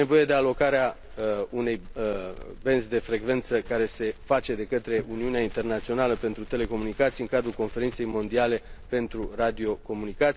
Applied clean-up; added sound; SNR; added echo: none; Crackle; 15 dB; none.